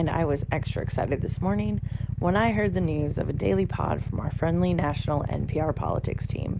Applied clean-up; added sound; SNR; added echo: none; Idling / Motorcycle; 2 dB; none.